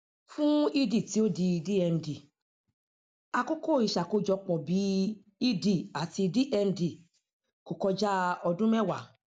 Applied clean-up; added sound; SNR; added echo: none; none; none; none.